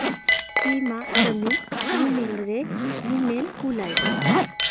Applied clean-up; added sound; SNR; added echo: none; Zipper (clothing) + Chink, clink; -3 dB; none.